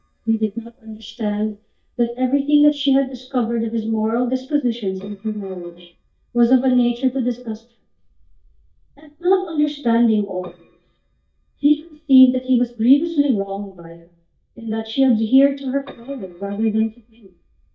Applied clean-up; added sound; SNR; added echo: neural mask model DeepFilterNet 3.